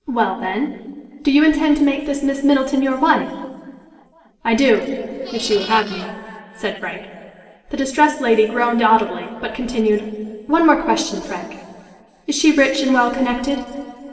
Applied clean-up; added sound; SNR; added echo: neural separator model SepFormer DNS4.